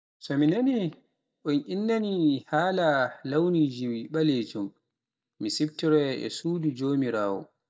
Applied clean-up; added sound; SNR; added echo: neural mask model DeepFilterNet 3.